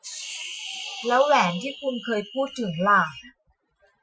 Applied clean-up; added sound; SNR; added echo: classical method Wiener filter.